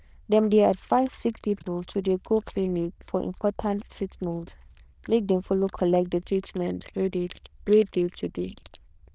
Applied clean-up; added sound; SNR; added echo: neural diffusion model UNIVERSE++.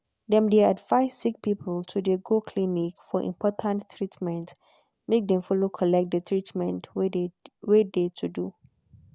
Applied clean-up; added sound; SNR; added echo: none; none; none; none.